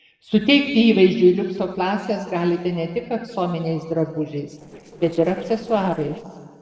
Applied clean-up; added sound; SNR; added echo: neural separator model SepFormer DNS4.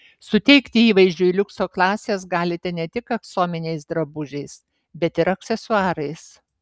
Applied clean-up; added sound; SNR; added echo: none; none; none; none.